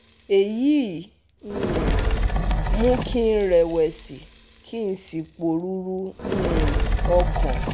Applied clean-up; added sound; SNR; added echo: none; Fire; 1 dB; none.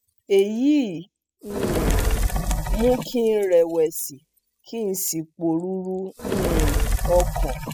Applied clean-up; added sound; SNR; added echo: classical method spectral subtraction.